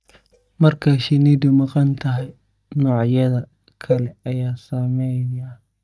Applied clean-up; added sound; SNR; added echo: neural mask model DeepFilterNet 3.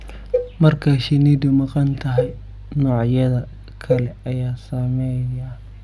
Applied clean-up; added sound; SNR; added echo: none; Cowbell; 10 dB; none.